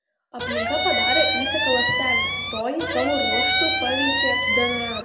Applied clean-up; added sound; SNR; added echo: none; Squeak; -5 dB; reverberation time 2.0 s.